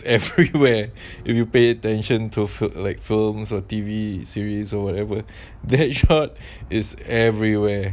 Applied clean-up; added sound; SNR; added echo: none; none; none; none.